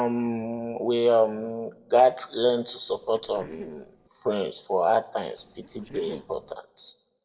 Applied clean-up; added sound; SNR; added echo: neural separator model SepFormer DNS4.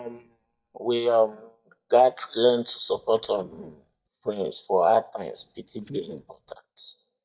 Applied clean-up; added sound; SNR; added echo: neural mask model DeepFilterNet 3.